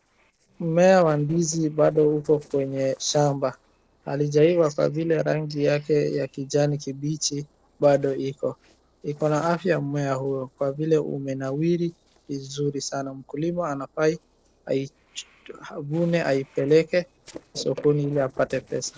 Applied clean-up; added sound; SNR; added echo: neural separator model SepFormer DNS4.